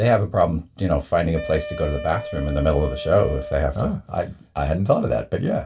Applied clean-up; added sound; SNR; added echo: none; Wind instrument, woodwind instrument; 12 dB; reverberation time 0.2 s.